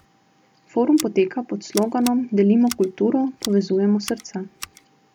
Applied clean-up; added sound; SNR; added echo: none; Scissors; 18 dB; none.